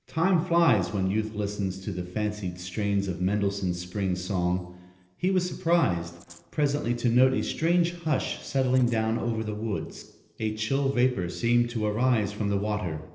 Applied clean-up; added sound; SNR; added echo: neural separator model SepFormer DNS4.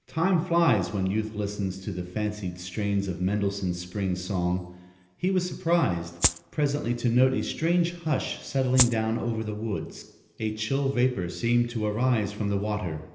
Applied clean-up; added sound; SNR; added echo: none; Rattle (instrument); 1 dB; reverberation time 1.4 s.